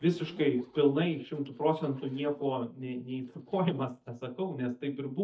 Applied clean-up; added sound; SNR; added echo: neural mask model DeepFilterNet 3.